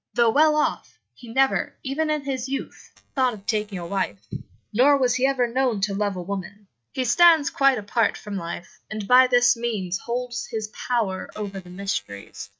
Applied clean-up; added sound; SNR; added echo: neural mask model RNNoise.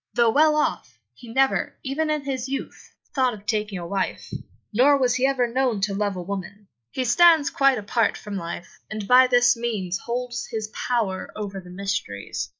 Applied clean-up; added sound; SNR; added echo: neural mask model Resemble Enhance denoiser.